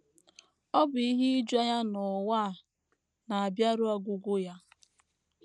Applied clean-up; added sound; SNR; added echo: none; none; none; none.